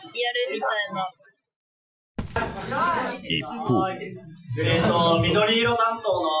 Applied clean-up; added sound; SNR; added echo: classical method Wiener filter.